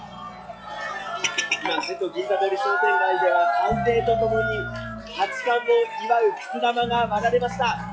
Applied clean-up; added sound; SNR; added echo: classical method log-MMSE.